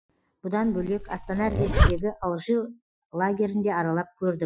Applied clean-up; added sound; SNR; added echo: classical method Wiener filter.